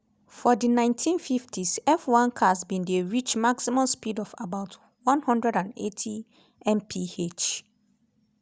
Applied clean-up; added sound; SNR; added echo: none; none; none; none.